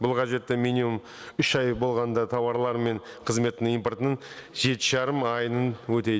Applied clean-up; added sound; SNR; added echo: none; none; none; none.